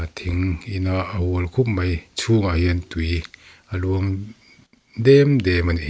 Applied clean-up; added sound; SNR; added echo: none; none; none; none.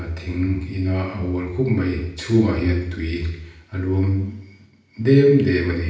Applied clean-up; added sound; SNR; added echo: none; none; none; reverberation time 0.8 s.